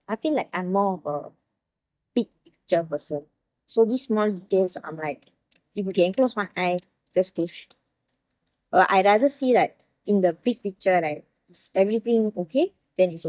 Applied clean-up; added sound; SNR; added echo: neural mask model DeepFilterNet 3.